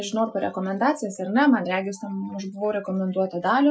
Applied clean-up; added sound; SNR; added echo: classical method Wiener filter.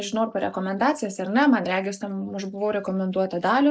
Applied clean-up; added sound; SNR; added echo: neural mask model Resemble Enhance denoiser.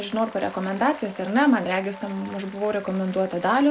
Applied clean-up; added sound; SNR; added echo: none; Applause; 20 dB; none.